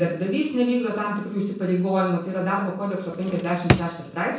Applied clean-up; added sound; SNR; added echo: none; Drawer open or close; 1 dB; reverberation time 0.6 s.